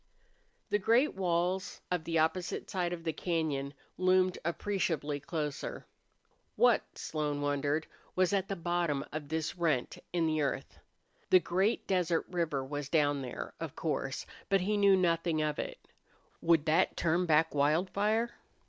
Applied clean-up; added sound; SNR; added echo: none; none; none; none.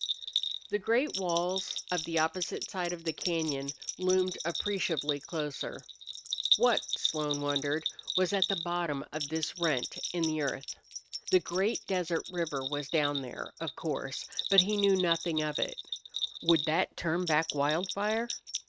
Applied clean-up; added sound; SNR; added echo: neural mask model RNNoise.